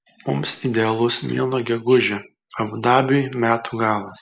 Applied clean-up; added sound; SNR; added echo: neural mask model Resemble Enhance denoiser.